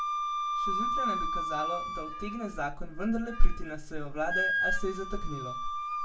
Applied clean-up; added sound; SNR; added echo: none; Wind instrument, woodwind instrument; 4 dB; reverberation time 0.2 s.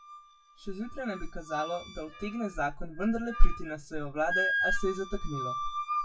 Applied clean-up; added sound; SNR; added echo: classical method WPE with log-MMSE.